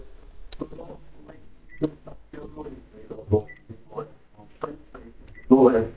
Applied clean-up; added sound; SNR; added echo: neural mask model DeepFilterNet 3.